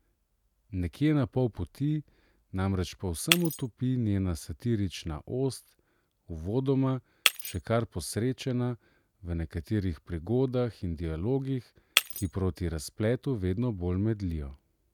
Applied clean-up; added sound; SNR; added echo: none; Shatter; 6 dB; none.